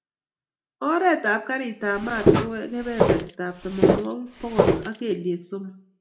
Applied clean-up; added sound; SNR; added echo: none; Walk, footsteps; -4 dB; reverberation time 0.4 s.